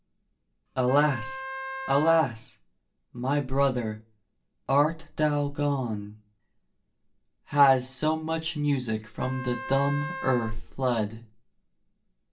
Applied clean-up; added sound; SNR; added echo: none; Wind instrument, woodwind instrument; 9 dB; reverberation time 0.2 s.